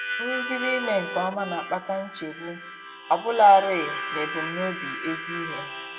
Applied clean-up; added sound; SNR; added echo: none; Harmonica; 7 dB; reverberation time 0.6 s.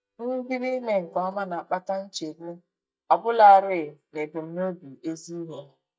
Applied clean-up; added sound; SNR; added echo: neural mask model DeepFilterNet 3.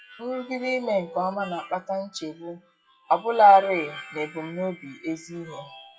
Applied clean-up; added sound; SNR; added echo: classical method WPE with log-MMSE.